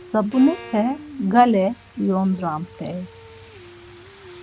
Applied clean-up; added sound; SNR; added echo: none; Rain + Bowed string instrument; 18 dB; none.